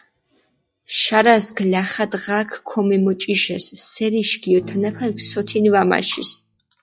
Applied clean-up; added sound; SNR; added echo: classical method log-MMSE.